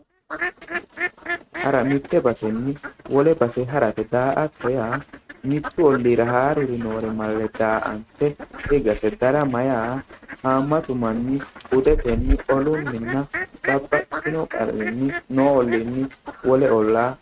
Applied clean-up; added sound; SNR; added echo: neural mask model RNNoise.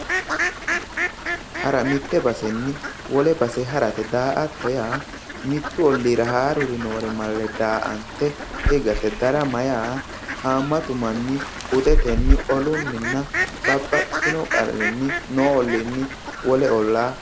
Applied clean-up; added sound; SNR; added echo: none; Fowl; 4 dB; none.